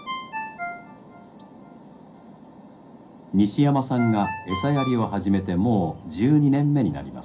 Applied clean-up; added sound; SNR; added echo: none; Ringtone; 14 dB; reverberation time 0.3 s.